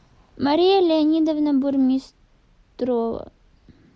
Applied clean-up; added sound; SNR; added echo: none; none; none; none.